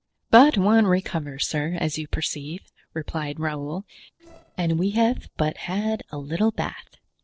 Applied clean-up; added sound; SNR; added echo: neural separator model SepFormer DNS4.